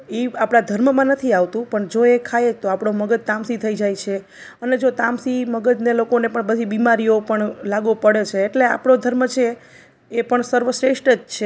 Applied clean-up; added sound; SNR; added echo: none; none; none; none.